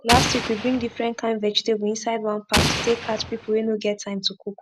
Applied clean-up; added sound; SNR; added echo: none; Explosion; 1 dB; none.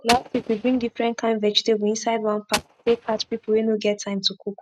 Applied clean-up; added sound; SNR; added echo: neural mask model RNNoise.